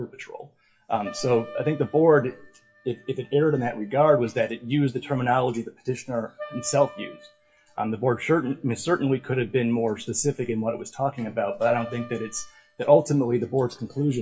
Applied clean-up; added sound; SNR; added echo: classical method WPE with log-MMSE.